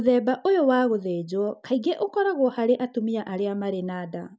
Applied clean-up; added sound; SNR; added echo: none; none; none; none.